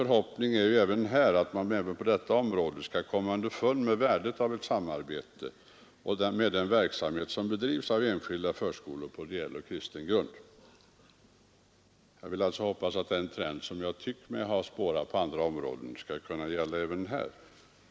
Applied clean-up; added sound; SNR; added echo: none; none; none; none.